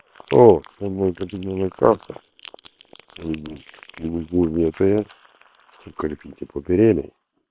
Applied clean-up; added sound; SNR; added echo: neural separator model SepFormer WHAM!.